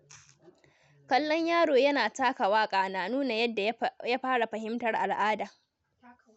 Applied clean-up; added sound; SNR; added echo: none; none; none; none.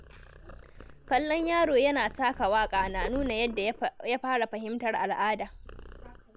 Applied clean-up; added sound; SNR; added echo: none; Purr; 14 dB; none.